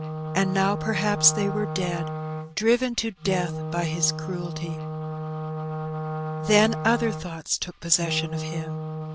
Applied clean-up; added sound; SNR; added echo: none; Wind instrument, woodwind instrument; 4 dB; none.